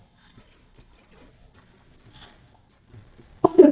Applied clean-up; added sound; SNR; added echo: neural mask model DeepFilterNet 3.